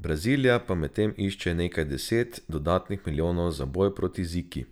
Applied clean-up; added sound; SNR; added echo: none; none; none; none.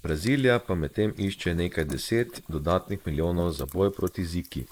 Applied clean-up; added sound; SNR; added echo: neural mask model Resemble Enhance denoiser.